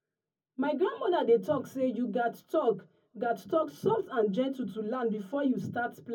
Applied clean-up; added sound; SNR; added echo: none; none; none; reverberation time 0.3 s.